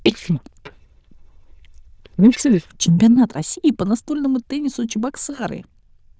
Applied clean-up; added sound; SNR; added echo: neural diffusion model UNIVERSE++.